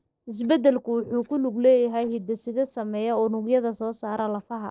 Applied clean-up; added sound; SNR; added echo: neural separator model SepFormer DNS4.